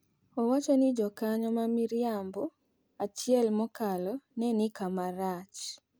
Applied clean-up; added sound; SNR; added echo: none; none; none; none.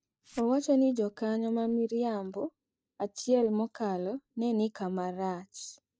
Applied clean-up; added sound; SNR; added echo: neural mask model DeepFilterNet 3.